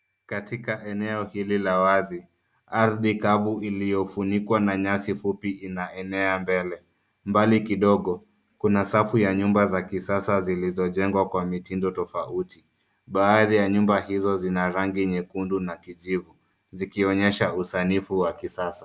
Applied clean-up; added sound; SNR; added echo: none; none; none; none.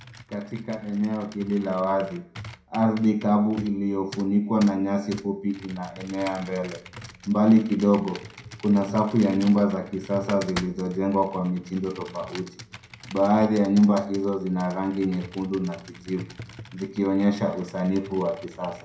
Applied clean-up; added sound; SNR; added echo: none; Computer keyboard; 18 dB; reverberation time 0.5 s.